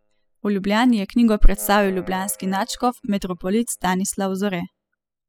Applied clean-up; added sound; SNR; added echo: classical method spectral subtraction.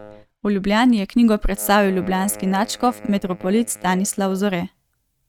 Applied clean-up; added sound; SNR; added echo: neural mask model RNNoise.